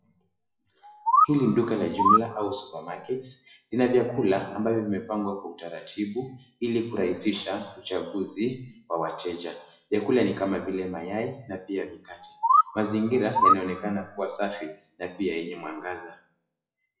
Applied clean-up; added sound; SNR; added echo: classical method WPE with log-MMSE.